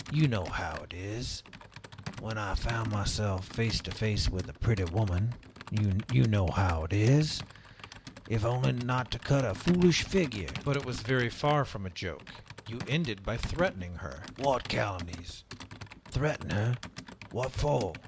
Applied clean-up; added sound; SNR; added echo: none; Computer keyboard; 15 dB; none.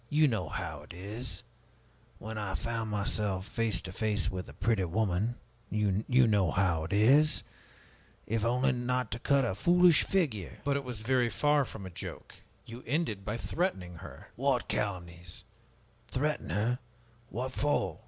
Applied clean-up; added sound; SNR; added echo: none; none; none; none.